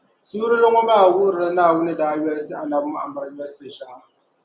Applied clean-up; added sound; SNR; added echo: none; none; none; none.